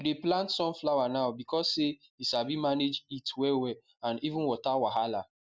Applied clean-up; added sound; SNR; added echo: none; none; none; none.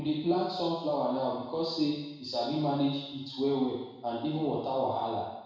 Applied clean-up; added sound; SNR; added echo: none; none; none; reverberation time 1.0 s.